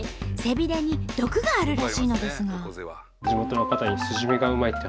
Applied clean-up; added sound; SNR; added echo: none; none; none; none.